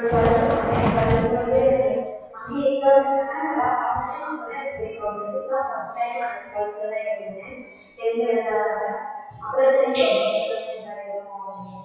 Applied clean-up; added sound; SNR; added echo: classical method WPE with log-MMSE.